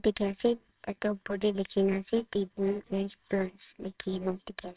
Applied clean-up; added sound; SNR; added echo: neural separator model SepFormer WHAMR!.